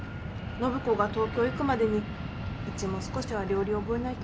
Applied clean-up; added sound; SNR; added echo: none; Fixed-wing aircraft, airplane; 5 dB; none.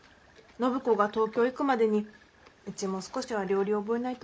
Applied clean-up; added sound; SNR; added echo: none; none; none; none.